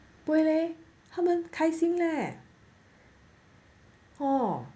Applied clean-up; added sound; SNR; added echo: none; none; none; none.